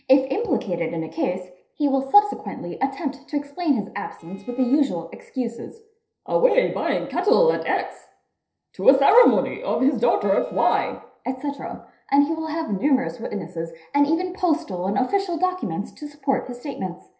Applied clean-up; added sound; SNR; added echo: neural separator model SepFormer DNS4.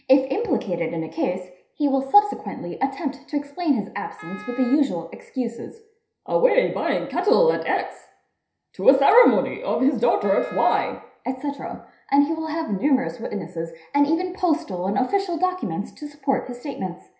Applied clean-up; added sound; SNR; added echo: none; Wind instrument, woodwind instrument; 19 dB; reverberation time 0.5 s.